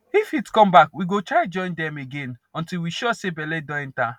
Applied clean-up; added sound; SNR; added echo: none; none; none; none.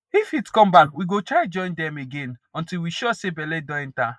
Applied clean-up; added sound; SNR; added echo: neural mask model Resemble Enhance denoiser.